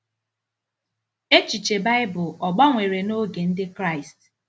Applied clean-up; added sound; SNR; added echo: none; none; none; none.